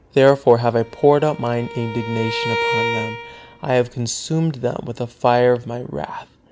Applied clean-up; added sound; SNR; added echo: none; Bowed string instrument; 7 dB; none.